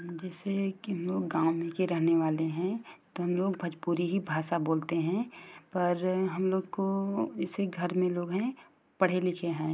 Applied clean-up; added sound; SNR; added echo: none; none; none; none.